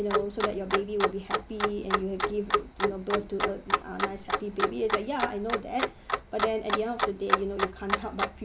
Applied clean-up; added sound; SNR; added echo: none; Clock; -2 dB; none.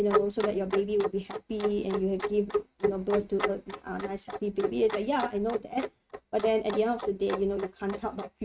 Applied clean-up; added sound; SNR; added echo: neural mask model RNNoise.